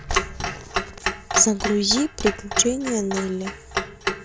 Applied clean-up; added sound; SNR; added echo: none; Clock; 4 dB; none.